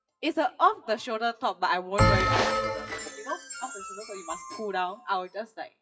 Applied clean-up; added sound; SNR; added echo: classical method WPE with log-MMSE.